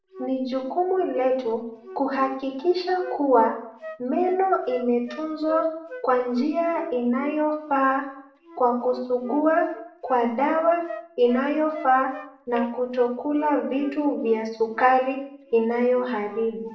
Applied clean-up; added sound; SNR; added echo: none; Wind instrument, woodwind instrument; 18 dB; reverberation time 0.6 s.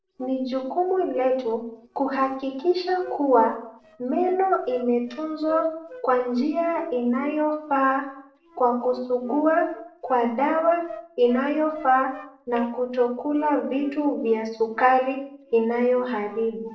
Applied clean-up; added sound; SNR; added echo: neural separator model SepFormer DNS4.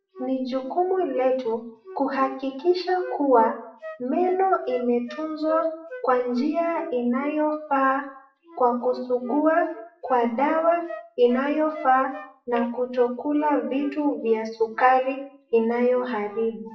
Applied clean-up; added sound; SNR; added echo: classical method WPE with log-MMSE.